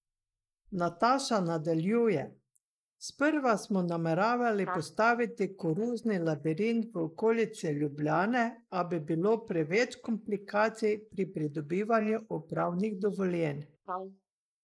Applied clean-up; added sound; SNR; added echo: neural mask model Resemble Enhance denoiser.